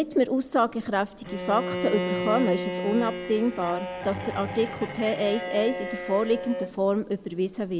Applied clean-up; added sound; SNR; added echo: none; Bowed string instrument; 7 dB; none.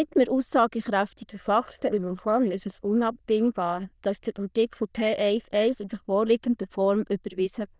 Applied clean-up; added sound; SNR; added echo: neural diffusion model UNIVERSE++.